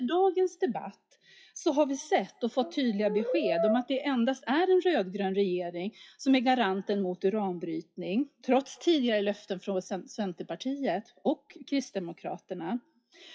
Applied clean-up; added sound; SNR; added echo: classical method WPE with log-MMSE.